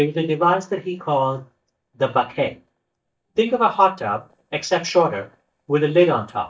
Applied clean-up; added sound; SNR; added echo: neural mask model DeepFilterNet 3.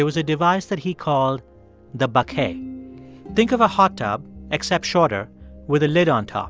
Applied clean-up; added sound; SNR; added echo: none; none; none; none.